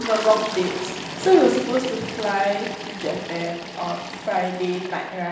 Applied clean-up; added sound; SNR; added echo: none; Toilet flush; 9 dB; reverberation time 0.9 s.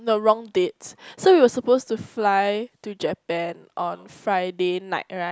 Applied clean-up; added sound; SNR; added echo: none; none; none; none.